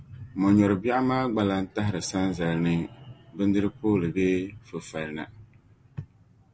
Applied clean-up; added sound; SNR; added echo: none; none; none; none.